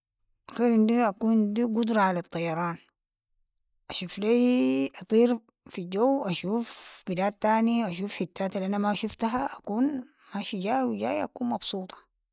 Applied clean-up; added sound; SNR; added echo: neural mask model Resemble Enhance denoiser.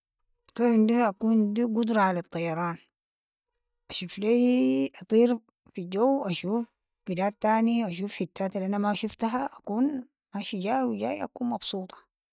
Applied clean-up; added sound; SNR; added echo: neural mask model DeepFilterNet 3.